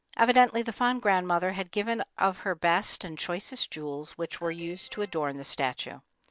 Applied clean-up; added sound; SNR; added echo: neural separator model SepFormer DNS4.